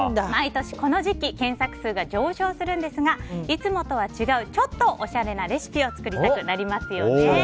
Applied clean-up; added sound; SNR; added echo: none; none; none; none.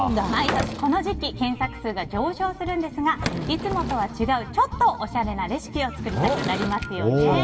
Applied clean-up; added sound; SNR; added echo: none; Sliding door / Wood; 10 dB; reverberation time 2.4 s.